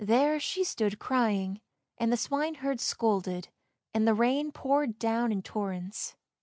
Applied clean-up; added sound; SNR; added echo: none; none; none; none.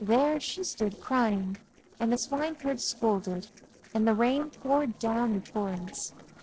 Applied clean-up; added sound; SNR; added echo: neural separator model SepFormer DNS4.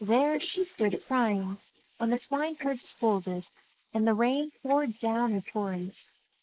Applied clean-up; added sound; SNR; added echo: neural mask model Resemble Enhance denoiser.